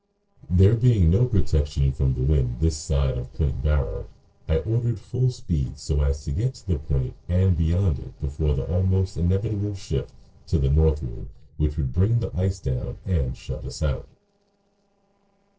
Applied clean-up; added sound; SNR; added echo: neural separator model SepFormer DNS4.